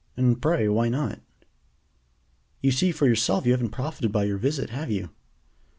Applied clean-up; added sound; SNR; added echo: none; none; none; none.